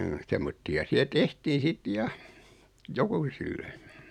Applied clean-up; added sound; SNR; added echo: none; none; none; none.